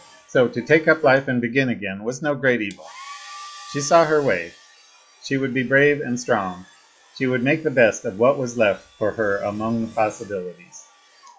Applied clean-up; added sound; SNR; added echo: classical method log-MMSE.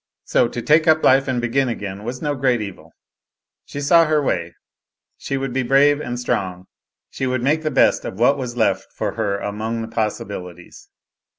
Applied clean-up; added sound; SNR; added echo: none; none; none; none.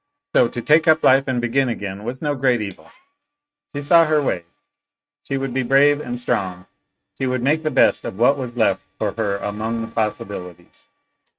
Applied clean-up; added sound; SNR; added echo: neural mask model RNNoise.